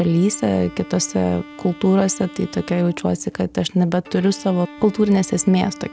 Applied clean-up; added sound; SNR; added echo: none; Bowed string instrument; 19 dB; none.